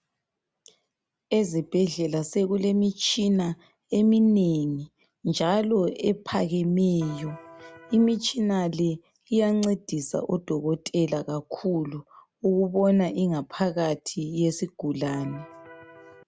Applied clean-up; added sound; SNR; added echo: none; Electric guitar; 20 dB; none.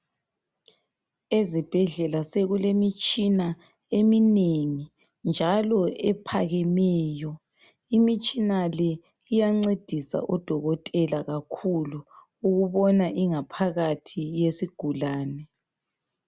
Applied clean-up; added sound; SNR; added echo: none; none; none; none.